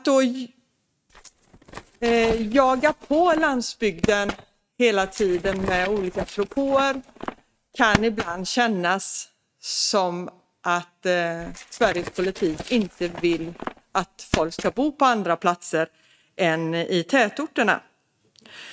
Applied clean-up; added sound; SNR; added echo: neural mask model RNNoise.